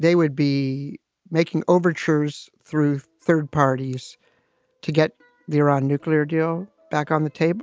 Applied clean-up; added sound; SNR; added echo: none; none; none; none.